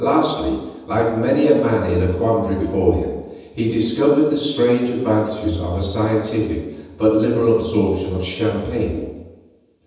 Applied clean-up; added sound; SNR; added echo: none; none; none; reverberation time 1.1 s.